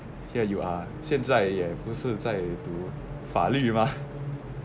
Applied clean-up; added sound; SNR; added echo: none; none; none; none.